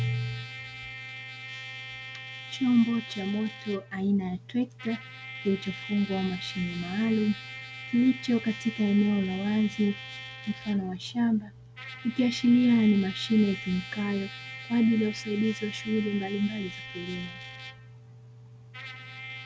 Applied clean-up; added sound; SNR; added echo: none; Trumpet; 14 dB; none.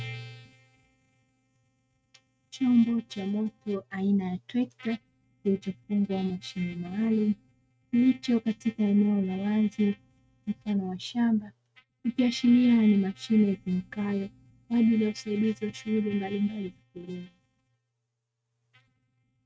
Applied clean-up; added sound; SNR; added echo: neural mask model RNNoise.